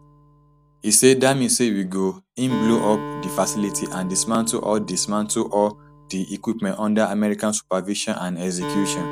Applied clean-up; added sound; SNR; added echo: none; Acoustic guitar; 13 dB; none.